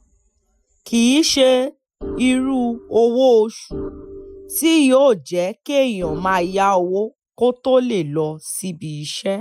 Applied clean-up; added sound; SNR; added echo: classical method Wiener filter.